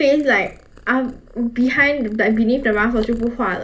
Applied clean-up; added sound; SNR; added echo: none; Purr; 19 dB; reverberation time 0.3 s.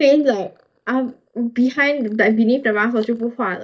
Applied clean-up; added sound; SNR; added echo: neural mask model DeepFilterNet 3.